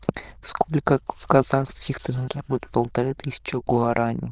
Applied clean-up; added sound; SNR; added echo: neural diffusion model UNIVERSE++.